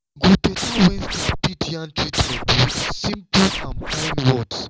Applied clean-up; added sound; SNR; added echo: none; Scratching (performance technique); 5 dB; none.